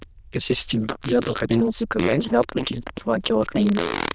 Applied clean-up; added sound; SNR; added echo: neural diffusion model UNIVERSE++.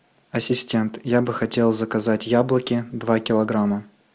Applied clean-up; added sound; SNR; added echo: none; none; none; none.